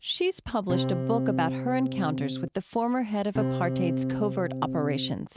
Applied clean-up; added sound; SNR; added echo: none; Electric guitar / Strum; 1 dB; none.